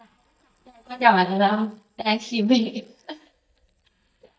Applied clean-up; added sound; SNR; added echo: neural mask model DeepFilterNet 3.